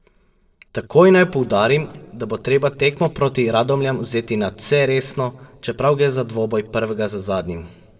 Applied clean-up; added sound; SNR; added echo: neural separator model SepFormer DNS4.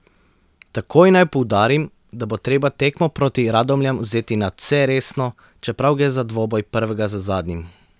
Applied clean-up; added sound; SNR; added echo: none; none; none; none.